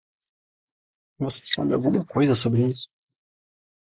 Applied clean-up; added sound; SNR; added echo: neural mask model Resemble Enhance denoiser.